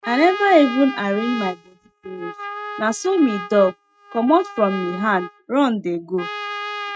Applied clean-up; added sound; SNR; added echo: neural mask model RNNoise.